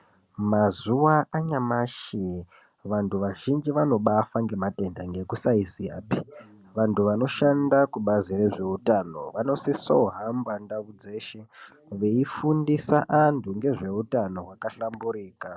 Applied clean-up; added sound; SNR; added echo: none; none; none; none.